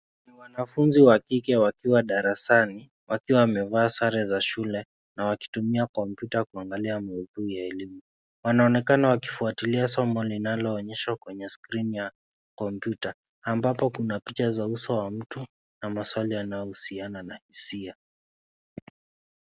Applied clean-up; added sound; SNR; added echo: none; none; none; none.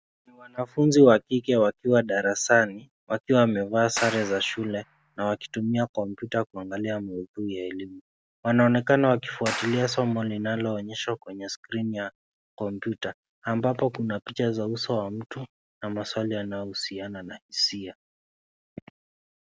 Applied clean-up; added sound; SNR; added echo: none; Clapping; 12 dB; none.